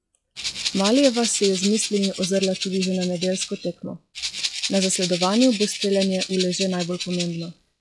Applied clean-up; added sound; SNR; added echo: classical method log-MMSE.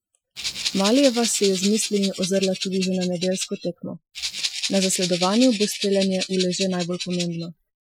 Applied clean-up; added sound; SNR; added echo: classical method Wiener filter.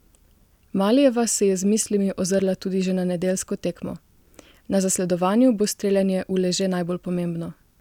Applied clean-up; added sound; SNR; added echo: none; none; none; none.